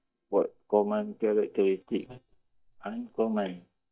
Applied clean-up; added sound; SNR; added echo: neural mask model DeepFilterNet 3.